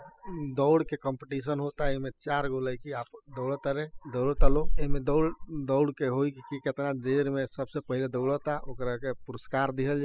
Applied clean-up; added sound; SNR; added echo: classical method spectral subtraction.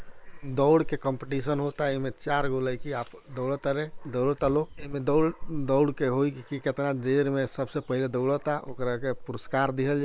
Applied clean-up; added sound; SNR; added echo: neural separator model SepFormer WHAM!.